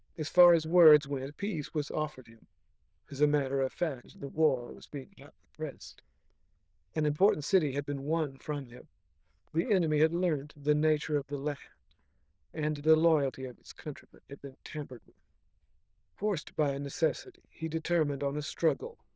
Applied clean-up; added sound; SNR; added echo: neural diffusion model UNIVERSE++.